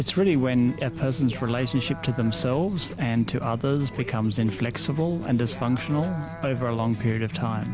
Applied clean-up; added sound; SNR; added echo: none; Microwave oven; 17 dB; none.